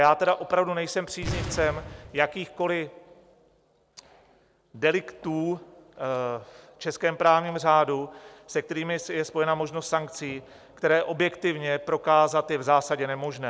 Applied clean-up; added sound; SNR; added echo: none; Boom; 9 dB; none.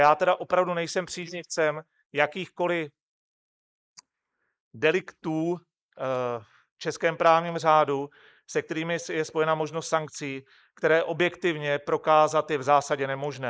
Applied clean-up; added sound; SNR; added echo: neural mask model Resemble Enhance denoiser.